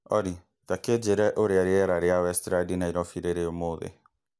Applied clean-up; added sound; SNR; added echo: none; none; none; none.